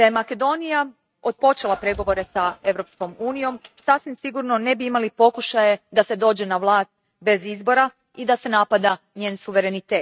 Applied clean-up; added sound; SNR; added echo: neural mask model RNNoise.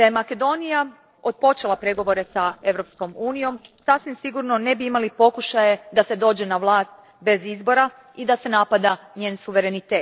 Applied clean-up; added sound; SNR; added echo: neural separator model SepFormer DNS4.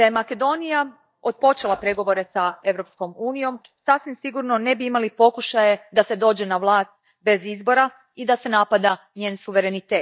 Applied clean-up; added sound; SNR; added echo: neural mask model DeepFilterNet 3.